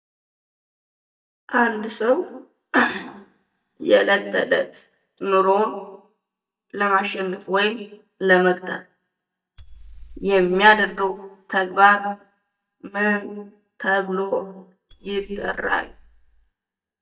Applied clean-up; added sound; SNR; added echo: neural mask model DeepFilterNet 3.